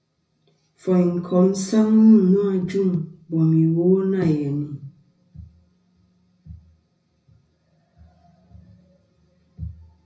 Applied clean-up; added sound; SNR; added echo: none; none; none; reverberation time 0.4 s.